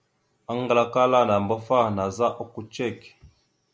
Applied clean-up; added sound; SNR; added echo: none; none; none; none.